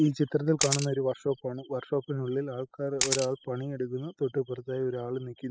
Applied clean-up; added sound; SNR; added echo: classical method spectral subtraction.